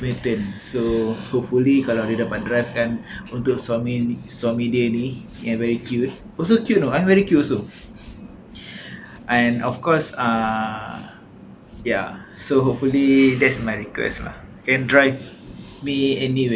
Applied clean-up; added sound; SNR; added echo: none; none; none; none.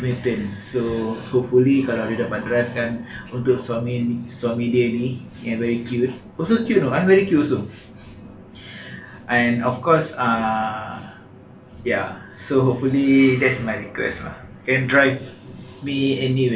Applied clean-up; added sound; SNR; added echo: none; none; none; reverberation time 0.3 s.